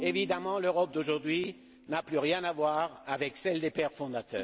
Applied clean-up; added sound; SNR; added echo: none; Bowed string instrument; 17 dB; none.